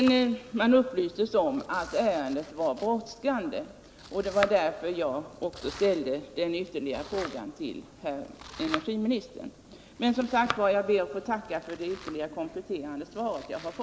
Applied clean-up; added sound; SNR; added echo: none; Domestic sounds, home sounds; 15 dB; none.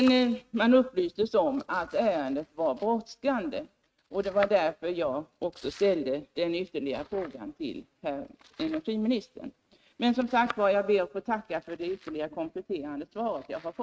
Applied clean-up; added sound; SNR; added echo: neural mask model RNNoise.